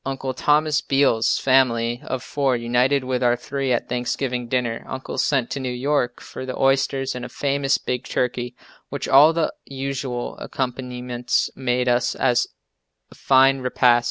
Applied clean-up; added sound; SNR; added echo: none; none; none; none.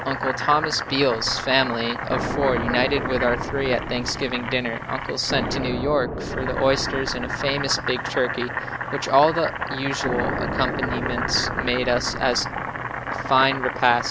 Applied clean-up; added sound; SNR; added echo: none; Boiling + Explosion; 4 dB; none.